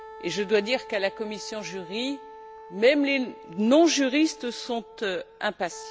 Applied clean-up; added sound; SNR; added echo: none; Wind instrument, woodwind instrument; 18 dB; none.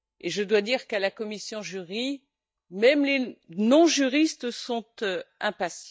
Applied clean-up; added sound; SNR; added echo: neural mask model DeepFilterNet 3.